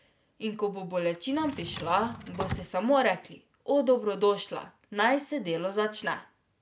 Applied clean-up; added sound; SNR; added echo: none; Drawer open or close; 11 dB; none.